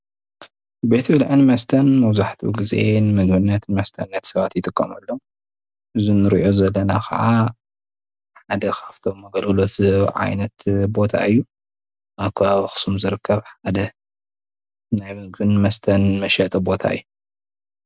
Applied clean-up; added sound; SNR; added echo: none; none; none; none.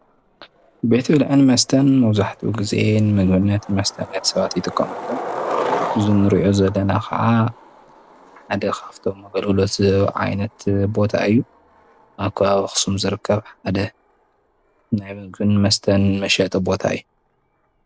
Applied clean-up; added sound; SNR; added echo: none; Skateboard; 14 dB; none.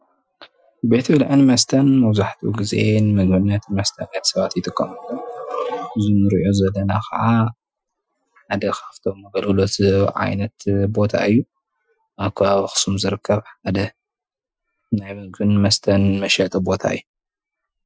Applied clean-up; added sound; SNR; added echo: classical method Wiener filter.